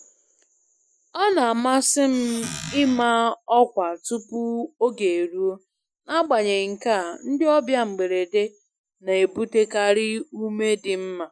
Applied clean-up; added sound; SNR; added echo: classical method Wiener filter.